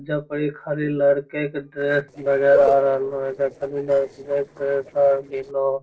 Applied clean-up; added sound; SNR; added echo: neural separator model SepFormer DNS4.